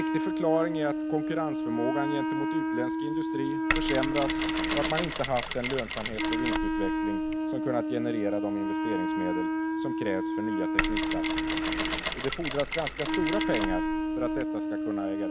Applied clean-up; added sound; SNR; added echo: none; Wind instrument, woodwind instrument + Mechanisms; -4 dB; none.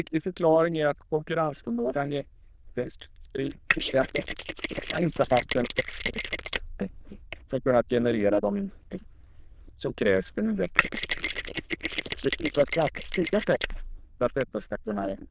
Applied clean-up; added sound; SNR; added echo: neural diffusion model UNIVERSE++.